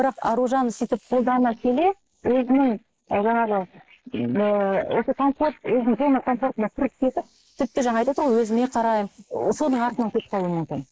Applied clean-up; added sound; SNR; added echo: neural mask model Resemble Enhance denoiser.